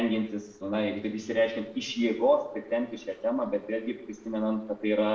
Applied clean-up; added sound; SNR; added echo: neural separator model SepFormer DNS4.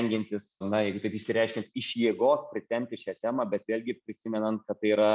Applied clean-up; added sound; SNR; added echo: none; none; none; none.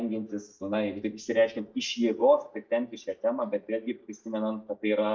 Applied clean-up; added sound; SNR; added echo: neural mask model DeepFilterNet 3.